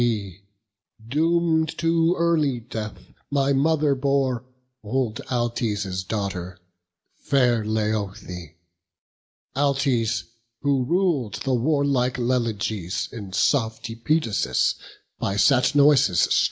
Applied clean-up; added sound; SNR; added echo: none; none; none; none.